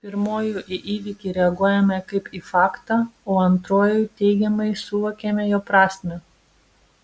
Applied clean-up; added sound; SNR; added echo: none; none; none; none.